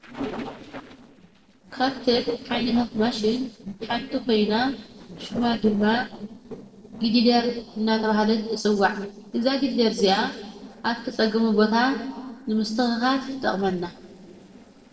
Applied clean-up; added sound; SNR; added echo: neural separator model SepFormer DNS4.